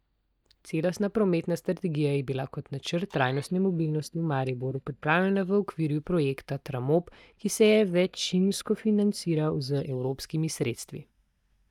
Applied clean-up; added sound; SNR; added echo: neural mask model DeepFilterNet 3.